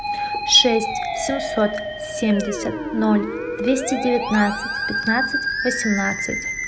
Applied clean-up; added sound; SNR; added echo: none; Musical instrument; 3 dB; none.